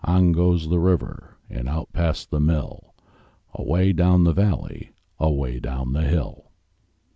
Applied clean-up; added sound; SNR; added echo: none; none; none; none.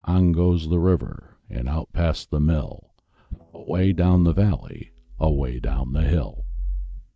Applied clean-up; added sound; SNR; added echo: neural mask model DeepFilterNet 3.